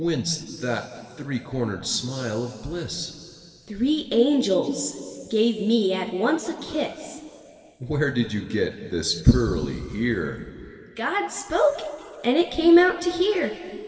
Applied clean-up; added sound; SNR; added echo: none; none; none; reverberation time 2.5 s.